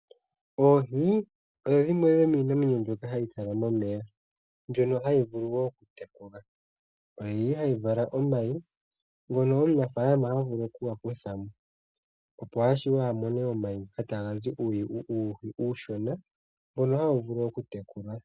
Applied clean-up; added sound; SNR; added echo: none; none; none; none.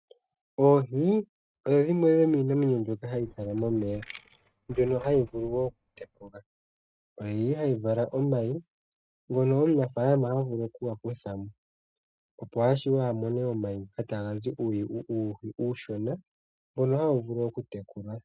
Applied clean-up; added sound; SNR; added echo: neural mask model RNNoise.